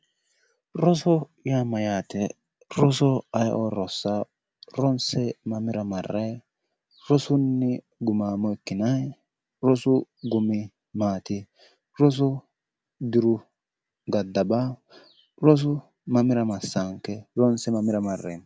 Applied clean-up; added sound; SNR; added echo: none; none; none; none.